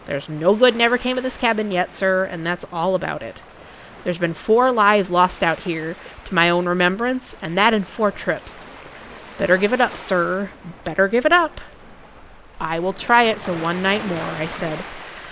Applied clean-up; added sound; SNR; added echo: none; Waves, surf; 17 dB; none.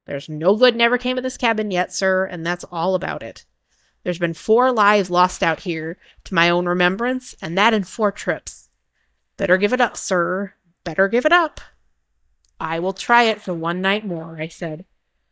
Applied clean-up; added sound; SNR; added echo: neural mask model DeepFilterNet 3.